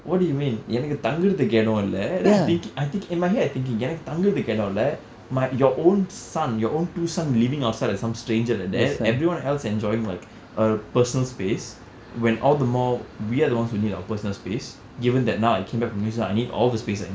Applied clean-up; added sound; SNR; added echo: none; none; none; none.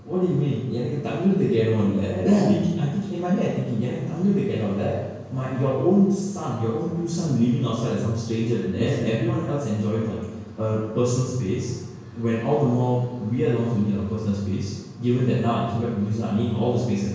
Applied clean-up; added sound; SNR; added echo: none; none; none; reverberation time 1.0 s.